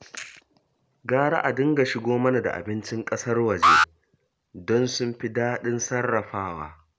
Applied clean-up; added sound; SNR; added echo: none; Alarm; -2 dB; none.